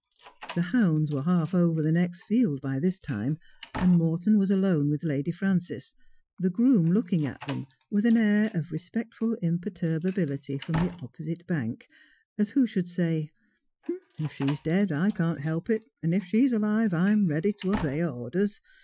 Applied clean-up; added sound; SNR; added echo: classical method Wiener filter.